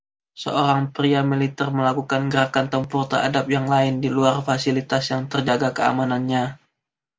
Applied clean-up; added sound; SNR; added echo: none; none; none; none.